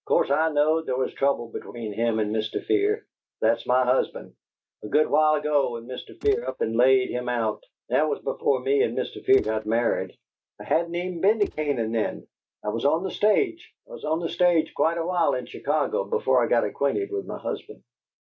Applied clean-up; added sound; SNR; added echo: neural mask model RNNoise.